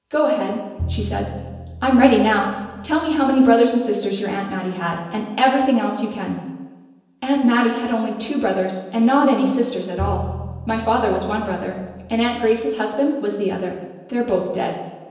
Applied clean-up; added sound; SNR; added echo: none; Bowed string instrument; 11 dB; reverberation time 1.0 s.